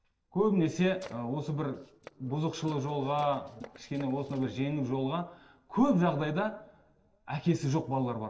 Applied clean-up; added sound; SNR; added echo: neural separator model SepFormer DNS4.